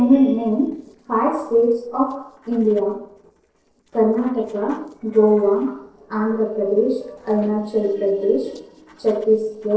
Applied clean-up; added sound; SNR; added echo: neural separator model SepFormer DNS4.